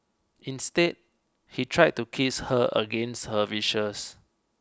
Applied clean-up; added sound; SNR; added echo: none; none; none; none.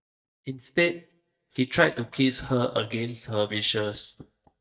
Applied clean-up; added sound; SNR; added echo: neural mask model DeepFilterNet 3.